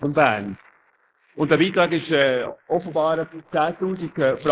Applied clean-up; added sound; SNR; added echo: neural mask model Resemble Enhance denoiser.